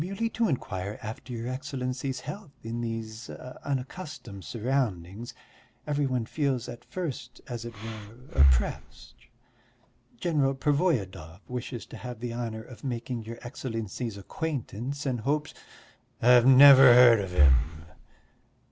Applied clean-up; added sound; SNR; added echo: none; Breathing; -1 dB; none.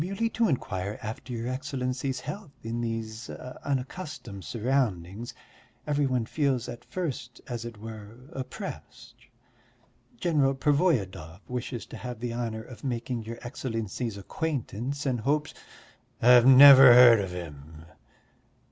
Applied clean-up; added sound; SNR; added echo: none; none; none; none.